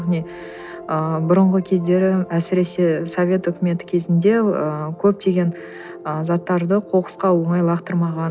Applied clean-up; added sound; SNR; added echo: none; none; none; none.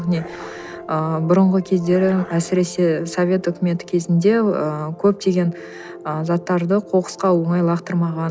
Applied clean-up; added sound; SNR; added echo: none; Dog; 19 dB; none.